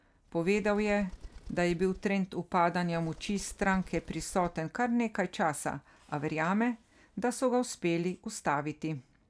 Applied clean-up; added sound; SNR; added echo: none; Bird; 17 dB; none.